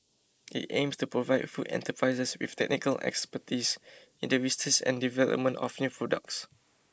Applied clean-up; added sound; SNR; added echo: neural mask model Resemble Enhance denoiser.